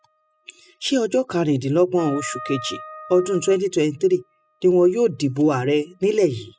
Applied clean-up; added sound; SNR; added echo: classical method spectral subtraction.